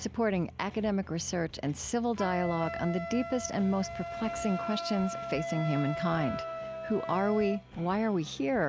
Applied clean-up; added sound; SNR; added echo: none; Wind instrument, woodwind instrument; 9 dB; none.